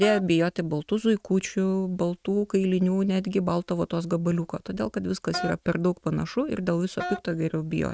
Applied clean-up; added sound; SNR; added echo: neural mask model RNNoise.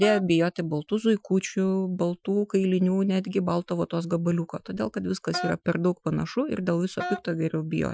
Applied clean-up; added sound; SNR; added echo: classical method Wiener filter.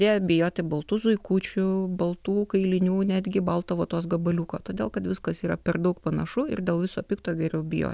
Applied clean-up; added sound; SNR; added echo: none; none; none; none.